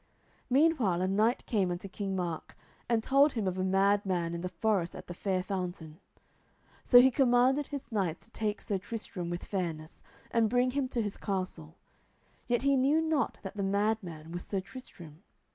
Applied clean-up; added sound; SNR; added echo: none; none; none; none.